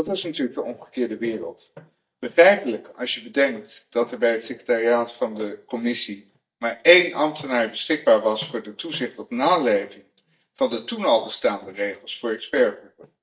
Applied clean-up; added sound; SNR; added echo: neural mask model DeepFilterNet 3.